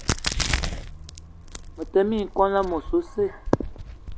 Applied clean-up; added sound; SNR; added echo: none; Crack; 4 dB; none.